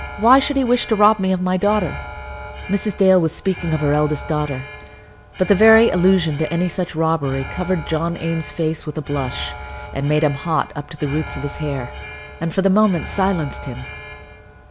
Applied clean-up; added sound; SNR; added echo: none; Alarm; 13 dB; none.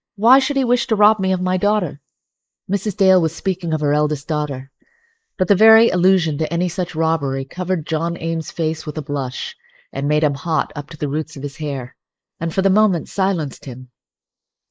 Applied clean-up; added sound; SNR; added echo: neural mask model Resemble Enhance denoiser.